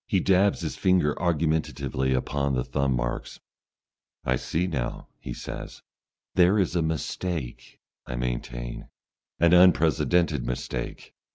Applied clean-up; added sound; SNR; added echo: none; none; none; none.